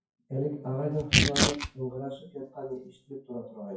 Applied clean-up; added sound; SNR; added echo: classical method WPE with log-MMSE.